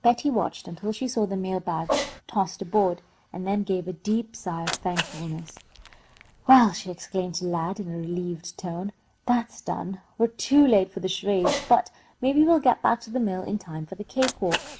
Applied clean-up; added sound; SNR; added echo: none; Cat; 12 dB; none.